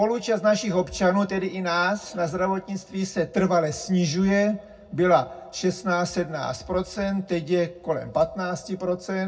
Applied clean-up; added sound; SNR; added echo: none; none; none; reverberation time 0.4 s.